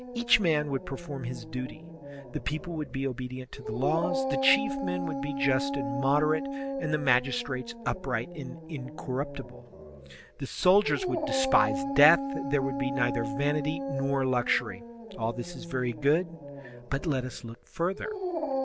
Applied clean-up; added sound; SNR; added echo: none; Dog; 5 dB; none.